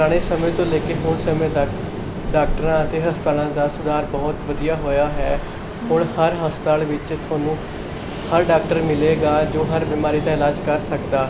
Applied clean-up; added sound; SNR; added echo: none; Ocean; 6 dB; none.